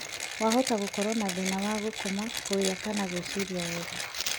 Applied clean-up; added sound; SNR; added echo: none; Mechanisms; 5 dB; none.